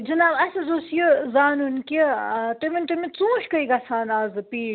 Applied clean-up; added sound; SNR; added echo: none; none; none; none.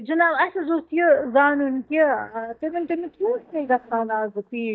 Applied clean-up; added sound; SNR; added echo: neural mask model DeepFilterNet 3.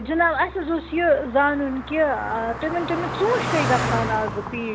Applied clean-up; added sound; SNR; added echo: none; Car passing by; 6 dB; none.